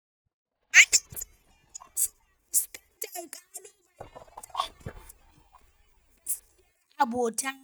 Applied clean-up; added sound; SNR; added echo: neural mask model DeepFilterNet 3.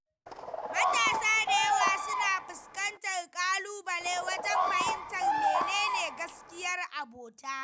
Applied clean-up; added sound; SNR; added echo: none; Bird vocalization, bird call, bird song; -2 dB; none.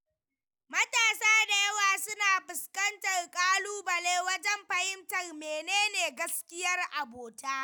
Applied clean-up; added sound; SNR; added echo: none; none; none; none.